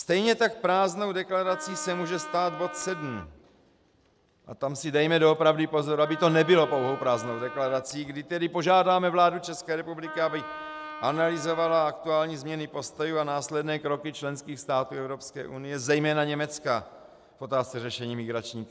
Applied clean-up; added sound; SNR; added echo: none; Wind instrument, woodwind instrument; 13 dB; none.